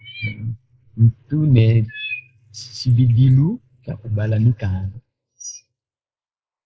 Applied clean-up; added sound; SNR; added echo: neural mask model Resemble Enhance denoiser.